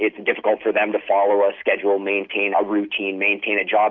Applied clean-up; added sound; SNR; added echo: none; none; none; none.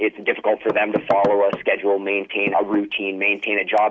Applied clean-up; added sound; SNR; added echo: none; Knock / Wood; 13 dB; none.